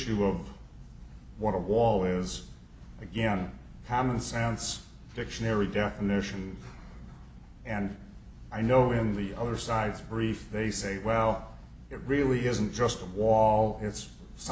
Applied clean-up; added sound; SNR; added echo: none; none; none; none.